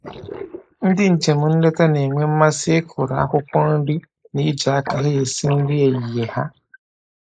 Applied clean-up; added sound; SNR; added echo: neural mask model Resemble Enhance denoiser.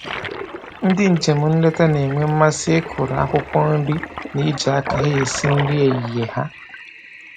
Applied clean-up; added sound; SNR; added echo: none; Toilet flush; 11 dB; none.